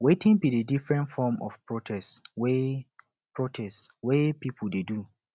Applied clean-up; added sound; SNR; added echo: none; none; none; none.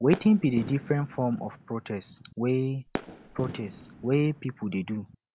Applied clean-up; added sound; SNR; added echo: none; Fireworks; 13 dB; none.